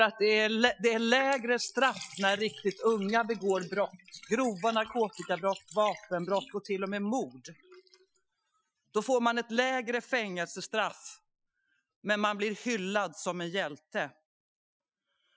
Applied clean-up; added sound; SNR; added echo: classical method Wiener filter.